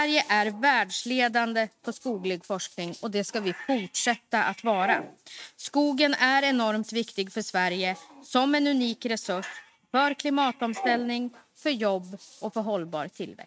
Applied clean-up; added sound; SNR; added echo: neural mask model RNNoise.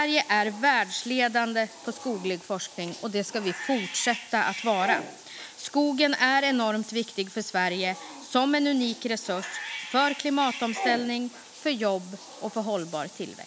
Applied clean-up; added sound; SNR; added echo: none; Bathtub (filling or washing) / Cat; 13 dB; none.